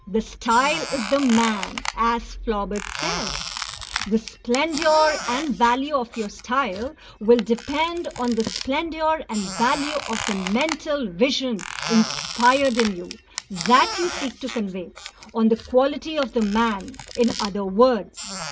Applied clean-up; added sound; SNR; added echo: none; Squeak; 10 dB; none.